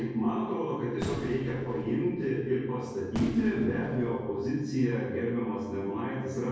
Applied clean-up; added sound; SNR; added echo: none; Fireworks; 12 dB; reverberation time 1.3 s.